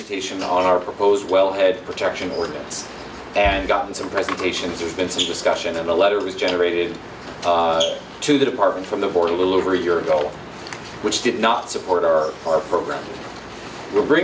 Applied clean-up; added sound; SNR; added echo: none; none; none; none.